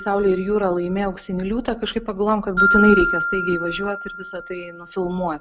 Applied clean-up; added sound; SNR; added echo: none; Glockenspiel; 3 dB; none.